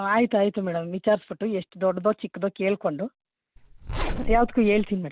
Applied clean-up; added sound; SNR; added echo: none; Zipper (clothing); 3 dB; none.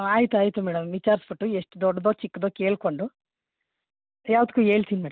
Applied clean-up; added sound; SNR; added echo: none; none; none; none.